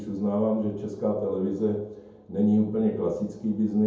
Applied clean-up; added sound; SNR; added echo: none; none; none; reverberation time 0.7 s.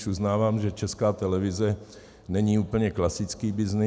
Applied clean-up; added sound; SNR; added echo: none; none; none; none.